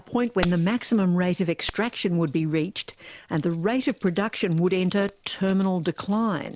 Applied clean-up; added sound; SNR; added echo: none; Keys jangling; 16 dB; none.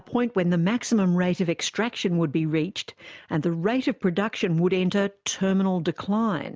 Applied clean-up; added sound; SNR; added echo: none; none; none; none.